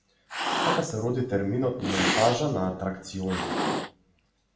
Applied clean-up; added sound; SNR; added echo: none; Cat; 2 dB; reverberation time 0.7 s.